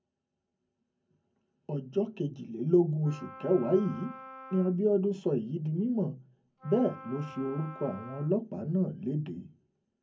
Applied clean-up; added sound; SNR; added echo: none; Wind instrument, woodwind instrument; 16 dB; reverberation time 0.3 s.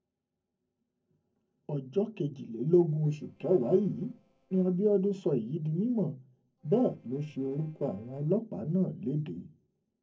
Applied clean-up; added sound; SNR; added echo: neural separator model SepFormer DNS4.